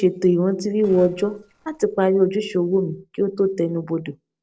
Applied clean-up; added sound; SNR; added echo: neural separator model SepFormer DNS4.